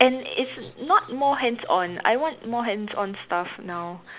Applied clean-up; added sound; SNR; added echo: none; none; none; none.